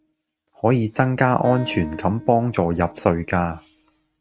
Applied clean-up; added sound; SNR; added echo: neural mask model RNNoise.